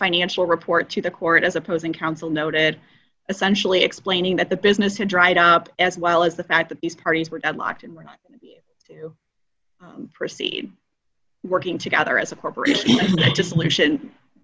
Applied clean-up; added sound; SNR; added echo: none; none; none; none.